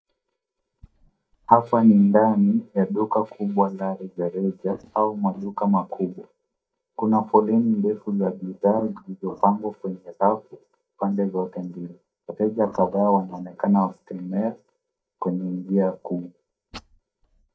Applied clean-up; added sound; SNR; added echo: neural mask model DeepFilterNet 3.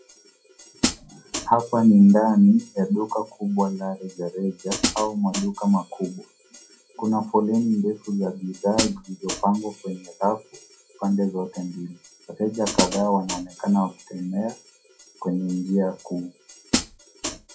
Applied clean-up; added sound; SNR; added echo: classical method WPE with log-MMSE.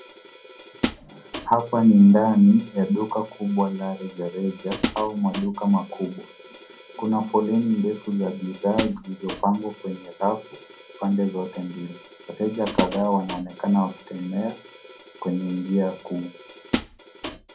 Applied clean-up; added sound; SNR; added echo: none; Hi-hat; 10 dB; reverberation time 0.2 s.